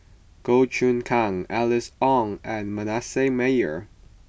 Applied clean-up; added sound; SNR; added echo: none; none; none; none.